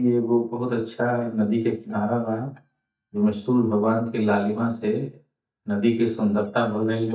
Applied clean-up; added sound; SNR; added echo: neural mask model DeepFilterNet 3.